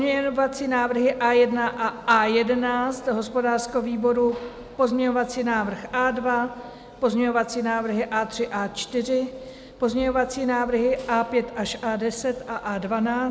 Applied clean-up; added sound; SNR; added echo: none; none; none; none.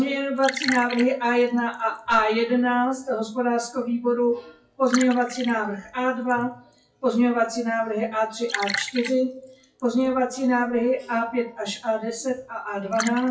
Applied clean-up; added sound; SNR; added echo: classical method WPE with log-MMSE.